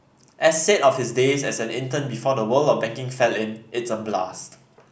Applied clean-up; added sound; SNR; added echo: none; none; none; none.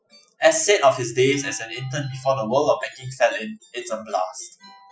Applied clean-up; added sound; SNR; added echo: classical method Wiener filter.